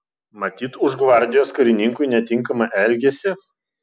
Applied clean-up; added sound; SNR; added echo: none; none; none; none.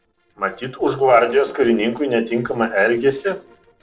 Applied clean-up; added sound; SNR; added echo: neural separator model SepFormer DNS4.